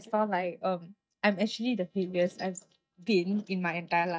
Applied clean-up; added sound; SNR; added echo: neural mask model DeepFilterNet 3.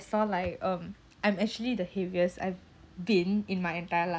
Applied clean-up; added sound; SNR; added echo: none; none; none; none.